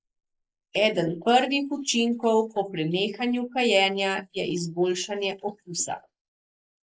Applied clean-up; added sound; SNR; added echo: neural mask model Resemble Enhance denoiser.